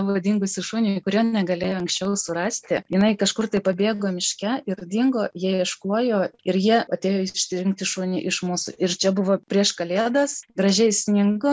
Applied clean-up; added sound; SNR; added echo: none; none; none; none.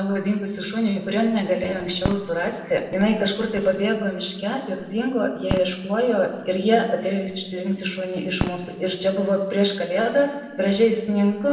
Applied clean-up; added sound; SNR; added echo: none; Fireworks; 13 dB; reverberation time 1.0 s.